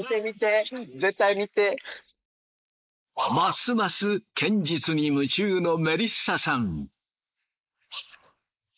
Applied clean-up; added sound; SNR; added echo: neural mask model Resemble Enhance denoiser.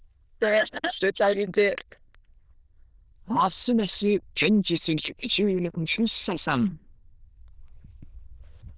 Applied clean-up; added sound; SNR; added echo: neural diffusion model UNIVERSE++.